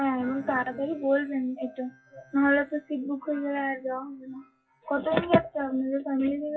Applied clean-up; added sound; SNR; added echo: classical method WPE with log-MMSE.